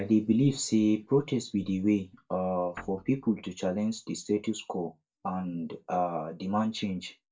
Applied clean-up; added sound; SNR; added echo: neural mask model DeepFilterNet 3.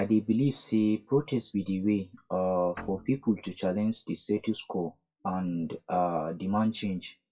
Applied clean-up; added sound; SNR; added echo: classical method WPE with log-MMSE.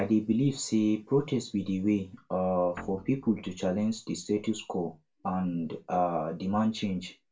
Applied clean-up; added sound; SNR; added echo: none; Guitar; 17 dB; reverberation time 0.2 s.